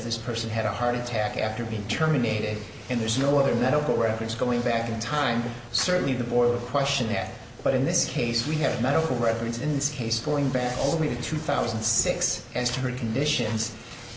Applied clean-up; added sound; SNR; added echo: none; none; none; none.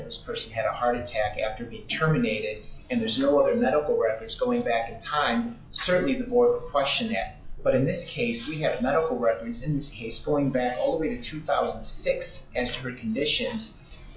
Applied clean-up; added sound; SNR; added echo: classical method log-MMSE.